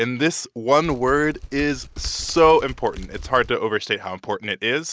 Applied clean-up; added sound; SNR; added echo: none; Typing; 14 dB; none.